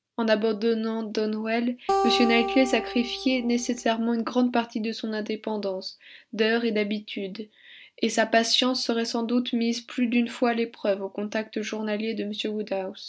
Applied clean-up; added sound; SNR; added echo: none; Acoustic guitar; 4 dB; none.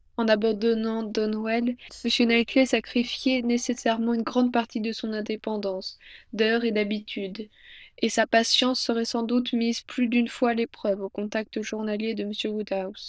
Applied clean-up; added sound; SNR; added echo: neural diffusion model UNIVERSE++.